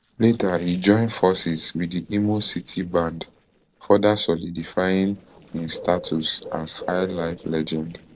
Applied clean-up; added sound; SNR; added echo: neural separator model SepFormer DNS4.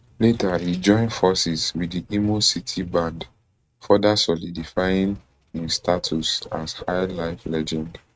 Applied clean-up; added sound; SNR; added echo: neural mask model RNNoise.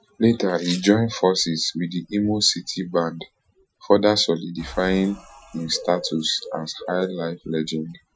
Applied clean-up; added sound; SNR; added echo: classical method Wiener filter.